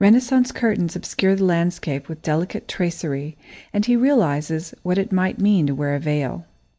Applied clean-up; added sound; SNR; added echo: none; none; none; none.